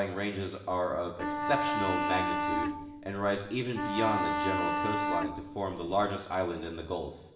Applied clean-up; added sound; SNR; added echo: none; Bowed string instrument; -1 dB; reverberation time 1.1 s.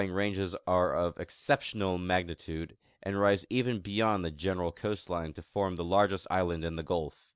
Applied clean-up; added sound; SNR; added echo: none; none; none; none.